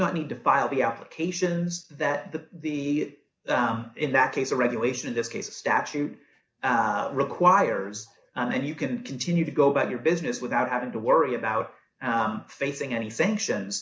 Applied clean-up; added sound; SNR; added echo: none; none; none; none.